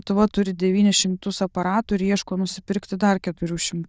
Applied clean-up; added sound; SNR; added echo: neural diffusion model UNIVERSE++.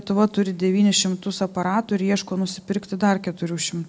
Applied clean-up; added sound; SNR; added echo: none; none; none; none.